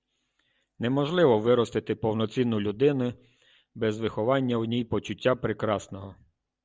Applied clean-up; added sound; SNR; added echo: none; none; none; none.